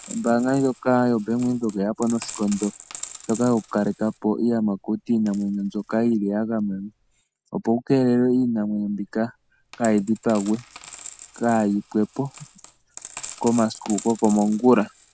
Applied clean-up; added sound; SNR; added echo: none; Coin (dropping); 18 dB; none.